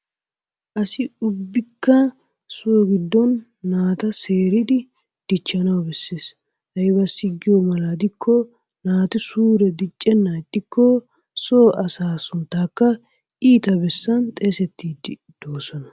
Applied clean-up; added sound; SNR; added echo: none; none; none; none.